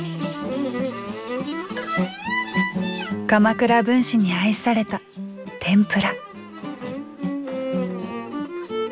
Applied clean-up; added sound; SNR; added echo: none; none; none; none.